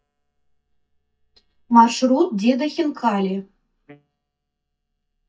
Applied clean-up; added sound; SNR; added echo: neural mask model DeepFilterNet 3.